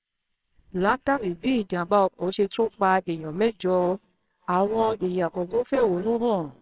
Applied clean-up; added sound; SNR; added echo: neural separator model SepFormer WHAMR!.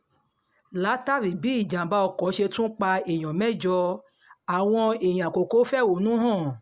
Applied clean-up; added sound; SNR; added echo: none; none; none; none.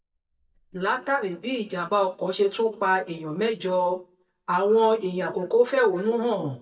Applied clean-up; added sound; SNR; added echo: neural mask model DeepFilterNet 3.